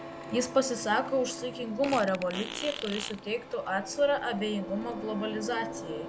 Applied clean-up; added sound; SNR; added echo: none; Printer + Fart; 9 dB; none.